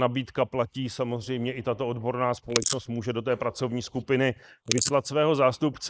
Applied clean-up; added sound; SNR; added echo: neural mask model Resemble Enhance denoiser.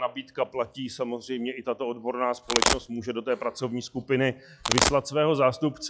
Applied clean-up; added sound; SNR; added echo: classical method log-MMSE.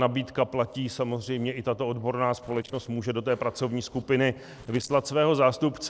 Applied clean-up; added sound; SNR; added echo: neural separator model SepFormer DNS4.